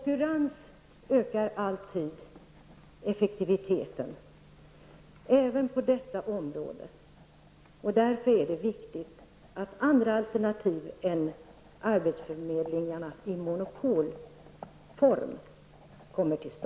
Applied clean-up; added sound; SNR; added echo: none; none; none; none.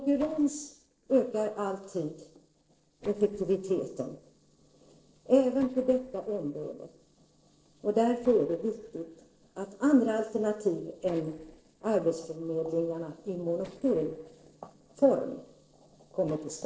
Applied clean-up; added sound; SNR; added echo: neural separator model SepFormer DNS4.